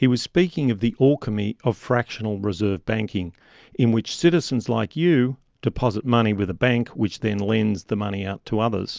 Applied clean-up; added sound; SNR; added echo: none; none; none; none.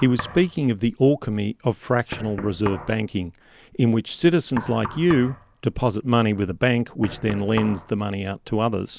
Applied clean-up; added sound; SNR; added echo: none; Knock; 16 dB; none.